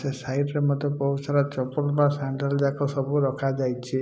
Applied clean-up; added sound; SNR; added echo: none; none; none; none.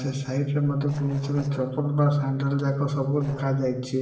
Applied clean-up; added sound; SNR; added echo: neural separator model SepFormer DNS4.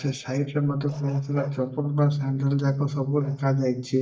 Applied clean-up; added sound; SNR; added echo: neural mask model DeepFilterNet 3.